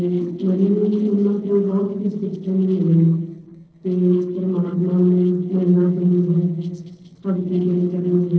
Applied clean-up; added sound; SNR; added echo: neural separator model SepFormer DNS4.